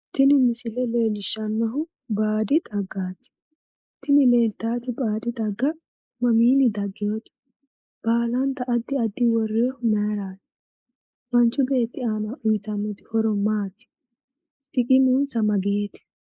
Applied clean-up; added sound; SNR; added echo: neural mask model Resemble Enhance denoiser.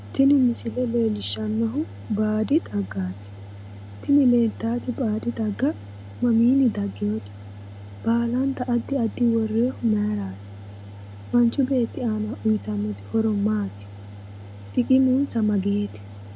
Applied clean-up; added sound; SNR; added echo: none; Mechanical fan; 14 dB; none.